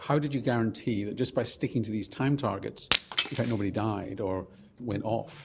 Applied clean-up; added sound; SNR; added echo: none; Shatter; 5 dB; none.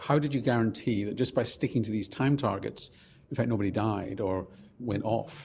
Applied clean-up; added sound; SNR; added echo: none; none; none; none.